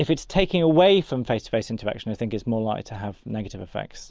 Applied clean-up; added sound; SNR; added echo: none; none; none; none.